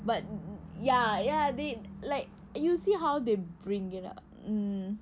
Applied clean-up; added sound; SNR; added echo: none; none; none; none.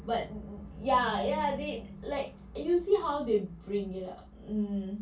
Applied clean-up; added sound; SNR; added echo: none; none; none; reverberation time 0.2 s.